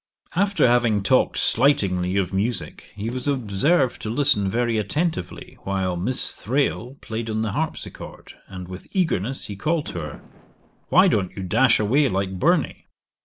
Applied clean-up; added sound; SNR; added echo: neural separator model SepFormer DNS4.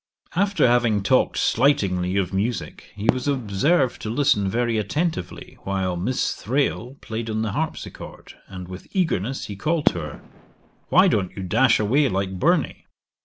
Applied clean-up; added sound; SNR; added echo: none; Fireworks; 10 dB; none.